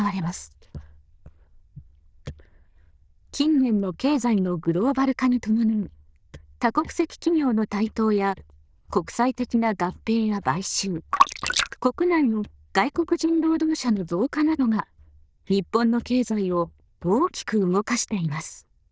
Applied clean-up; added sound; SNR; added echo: neural diffusion model UNIVERSE++.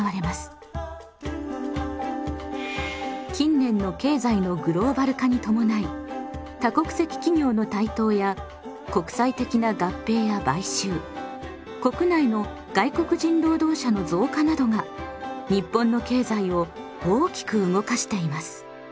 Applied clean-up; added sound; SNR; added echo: none; none; none; none.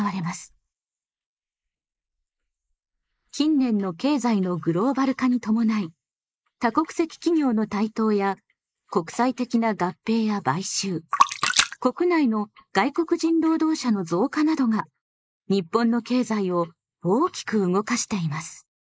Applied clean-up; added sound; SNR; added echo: neural mask model Resemble Enhance denoiser.